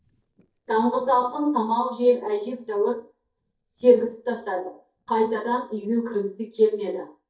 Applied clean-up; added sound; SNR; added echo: neural mask model DeepFilterNet 3.